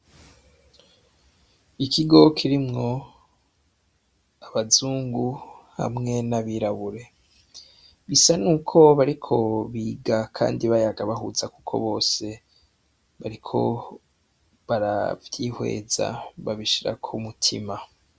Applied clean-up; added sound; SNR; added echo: none; none; none; none.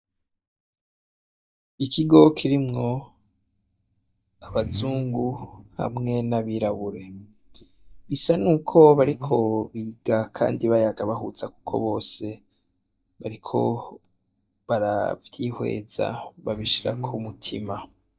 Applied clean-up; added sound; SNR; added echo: neural mask model DeepFilterNet 3.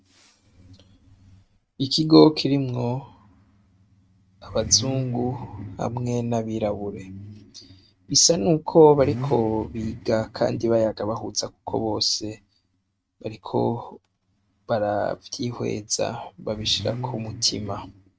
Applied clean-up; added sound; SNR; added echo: neural mask model RNNoise.